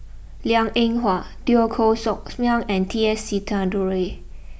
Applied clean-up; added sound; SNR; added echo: none; none; none; none.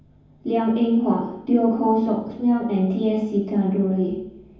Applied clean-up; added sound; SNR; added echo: none; none; none; reverberation time 0.9 s.